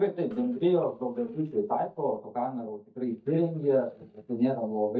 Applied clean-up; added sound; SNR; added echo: neural mask model DeepFilterNet 3.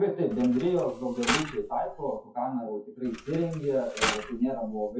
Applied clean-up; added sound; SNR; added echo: classical method WPE with log-MMSE.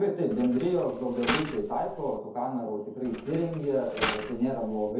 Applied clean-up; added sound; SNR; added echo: none; Mechanisms; 8 dB; reverberation time 0.5 s.